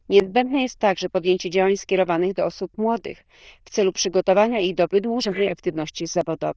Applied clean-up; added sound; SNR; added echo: neural diffusion model UNIVERSE++.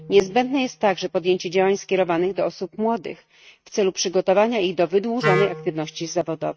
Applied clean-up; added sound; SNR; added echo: neural mask model RNNoise.